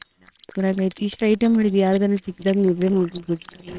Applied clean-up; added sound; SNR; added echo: neural separator model SepFormer WHAMR!.